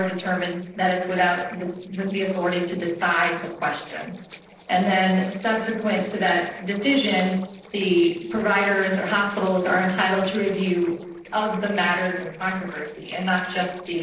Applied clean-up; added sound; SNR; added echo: neural separator model SepFormer DNS4.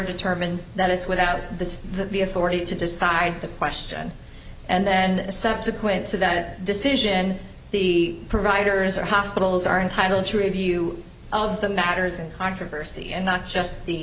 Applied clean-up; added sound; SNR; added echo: none; none; none; none.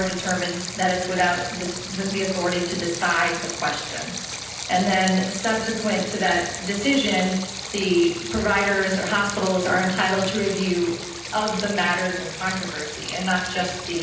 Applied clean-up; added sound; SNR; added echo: none; Stream; 10 dB; reverberation time 0.9 s.